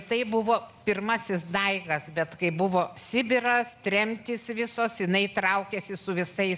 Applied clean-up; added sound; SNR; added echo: none; none; none; none.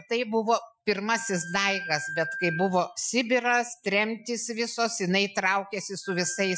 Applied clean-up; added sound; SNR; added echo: classical method Wiener filter.